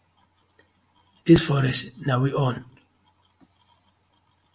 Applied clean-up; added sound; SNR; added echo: none; none; none; none.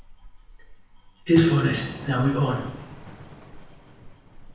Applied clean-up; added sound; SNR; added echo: none; Thunder / Rain; 16 dB; reverberation time 0.9 s.